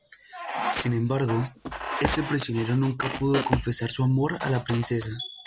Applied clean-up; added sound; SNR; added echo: none; Fart + Walk, footsteps; 7 dB; none.